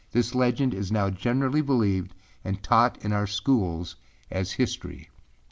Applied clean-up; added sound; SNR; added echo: none; none; none; none.